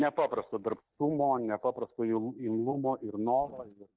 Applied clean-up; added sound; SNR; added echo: neural mask model DeepFilterNet 3.